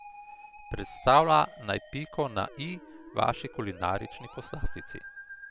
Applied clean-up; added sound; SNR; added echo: none; Musical instrument; 18 dB; none.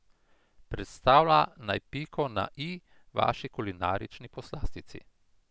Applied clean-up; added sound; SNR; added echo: none; none; none; none.